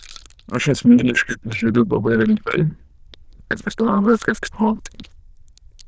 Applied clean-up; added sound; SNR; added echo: neural diffusion model UNIVERSE++.